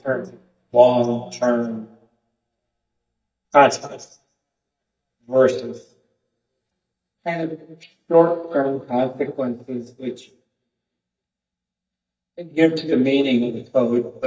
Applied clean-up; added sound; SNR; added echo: neural mask model DeepFilterNet 3.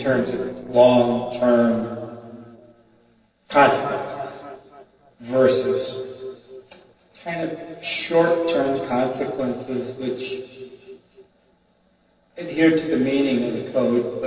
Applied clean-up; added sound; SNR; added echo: neural separator model SepFormer DNS4.